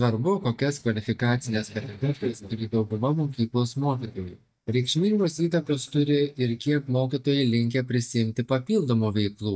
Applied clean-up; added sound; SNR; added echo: neural mask model DeepFilterNet 3.